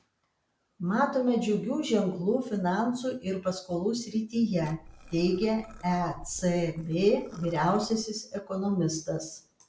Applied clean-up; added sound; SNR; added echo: none; Liquid; 19 dB; none.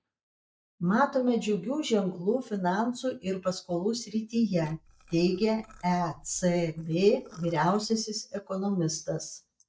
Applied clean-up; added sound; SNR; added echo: neural mask model DeepFilterNet 3.